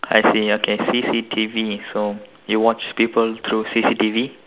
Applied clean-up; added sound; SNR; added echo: none; none; none; none.